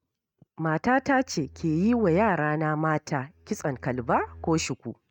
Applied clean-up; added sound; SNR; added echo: neural mask model RNNoise.